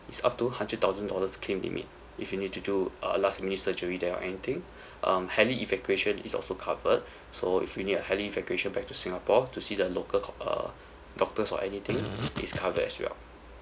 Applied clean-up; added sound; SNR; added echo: none; Fart; 5 dB; none.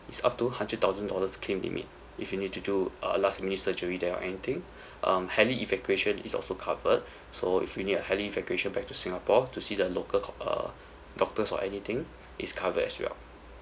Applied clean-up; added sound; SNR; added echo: none; none; none; none.